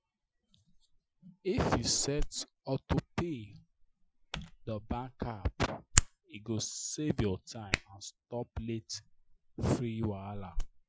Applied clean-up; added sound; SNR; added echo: classical method Wiener filter.